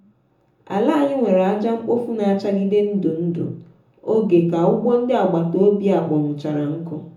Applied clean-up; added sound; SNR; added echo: none; none; none; reverberation time 0.5 s.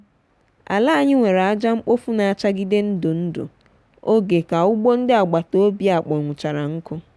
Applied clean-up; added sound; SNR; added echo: none; none; none; none.